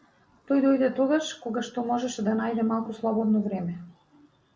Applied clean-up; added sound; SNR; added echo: none; none; none; none.